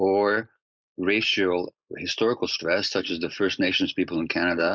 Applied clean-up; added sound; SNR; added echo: neural mask model Resemble Enhance denoiser.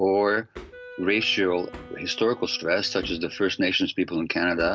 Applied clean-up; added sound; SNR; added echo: none; Wind instrument, woodwind instrument + Hammer; 19 dB; none.